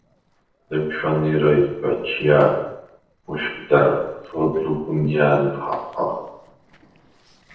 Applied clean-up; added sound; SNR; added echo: neural separator model SepFormer DNS4.